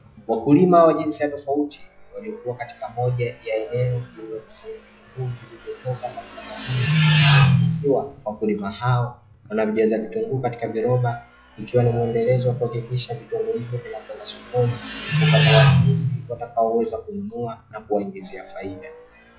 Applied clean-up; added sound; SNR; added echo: classical method log-MMSE.